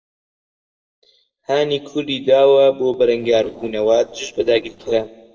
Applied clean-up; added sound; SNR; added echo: neural separator model SepFormer DNS4.